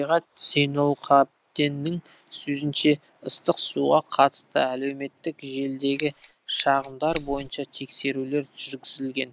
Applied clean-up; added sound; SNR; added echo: neural mask model Resemble Enhance denoiser.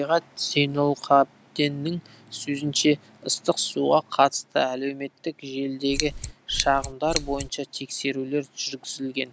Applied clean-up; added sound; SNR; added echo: none; Scissors; 6 dB; none.